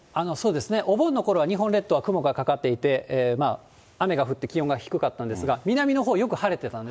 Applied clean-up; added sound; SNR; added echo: none; none; none; none.